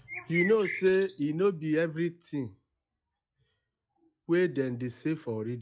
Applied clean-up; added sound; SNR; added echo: classical method log-MMSE.